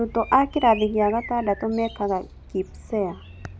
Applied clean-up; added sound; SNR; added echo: none; Traffic noise, roadway noise + Bird; 17 dB; none.